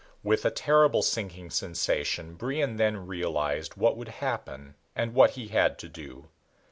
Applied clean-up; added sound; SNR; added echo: none; none; none; none.